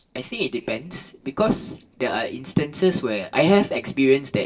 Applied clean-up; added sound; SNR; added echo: neural separator model SepFormer DNS4.